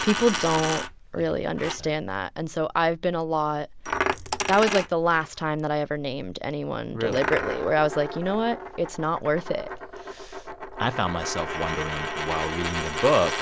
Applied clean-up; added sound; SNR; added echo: none; Coin (dropping); 7 dB; none.